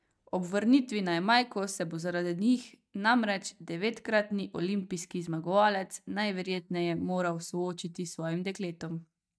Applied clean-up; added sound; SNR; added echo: neural mask model DeepFilterNet 3.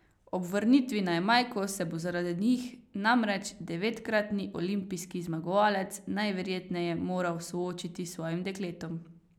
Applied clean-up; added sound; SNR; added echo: none; none; none; none.